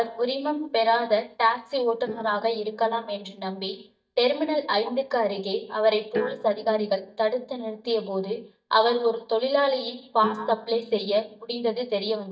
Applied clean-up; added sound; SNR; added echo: neural mask model DeepFilterNet 3.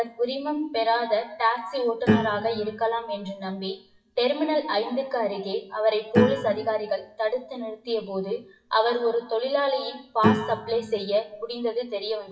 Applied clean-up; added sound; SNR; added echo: classical method WPE with log-MMSE.